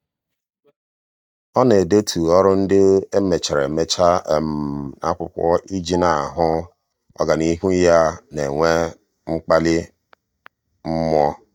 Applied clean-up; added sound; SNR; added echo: neural mask model DeepFilterNet 3.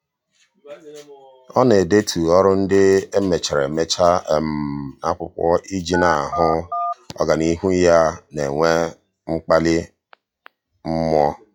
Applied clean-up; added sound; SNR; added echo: classical method log-MMSE.